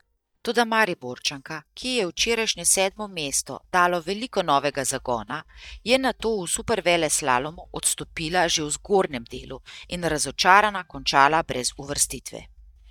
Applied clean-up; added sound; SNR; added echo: neural mask model DeepFilterNet 3.